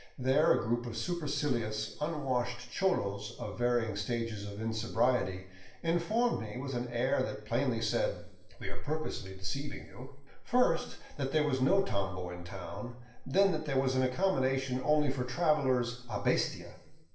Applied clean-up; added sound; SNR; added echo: none; none; none; reverberation time 0.9 s.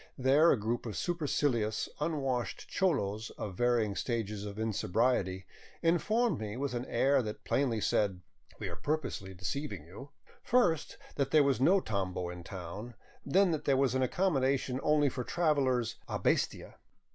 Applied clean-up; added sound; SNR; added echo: none; none; none; none.